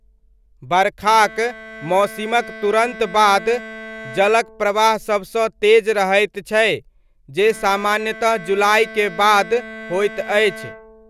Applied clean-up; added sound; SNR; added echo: none; Bowed string instrument; 18 dB; none.